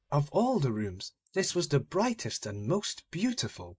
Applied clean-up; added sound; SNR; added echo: neural mask model Resemble Enhance denoiser.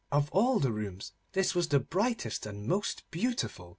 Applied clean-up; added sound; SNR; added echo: none; none; none; none.